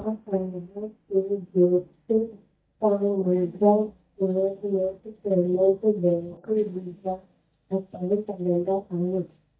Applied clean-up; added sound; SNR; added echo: neural mask model DeepFilterNet 3.